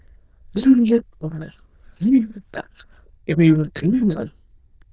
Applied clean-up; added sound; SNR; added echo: neural diffusion model UNIVERSE++.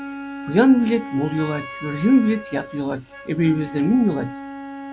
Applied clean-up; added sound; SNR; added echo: none; Wind instrument, woodwind instrument; 13 dB; none.